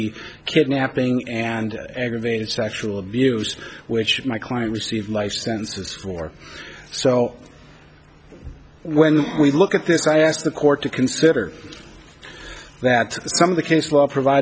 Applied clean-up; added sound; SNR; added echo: none; none; none; none.